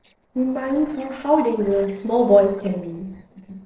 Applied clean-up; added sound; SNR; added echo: neural separator model SepFormer DNS4.